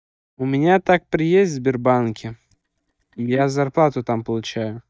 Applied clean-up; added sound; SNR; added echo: neural mask model DeepFilterNet 3.